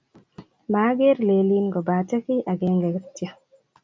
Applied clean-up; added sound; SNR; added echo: none; none; none; none.